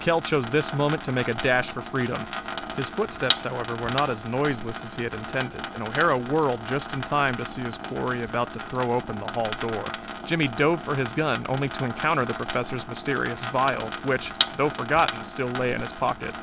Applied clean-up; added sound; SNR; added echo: none; Sink (filling or washing) / Water tap, faucet; 6 dB; none.